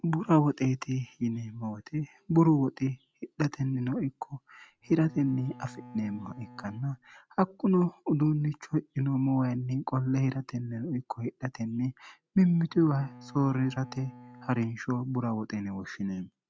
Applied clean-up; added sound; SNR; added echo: none; Bowed string instrument; 20 dB; none.